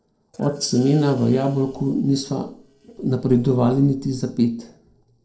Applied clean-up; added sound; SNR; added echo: neural separator model SepFormer DNS4.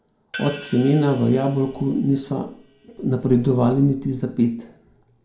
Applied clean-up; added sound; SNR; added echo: none; Hi-hat; 18 dB; reverberation time 0.4 s.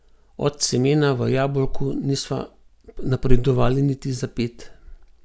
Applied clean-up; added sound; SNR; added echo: none; none; none; none.